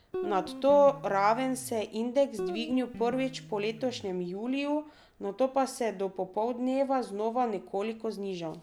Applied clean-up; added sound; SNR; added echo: none; Guitar; 11 dB; none.